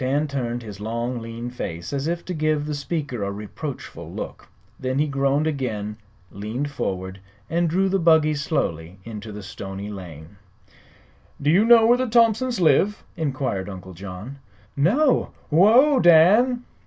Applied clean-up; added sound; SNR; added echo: none; none; none; none.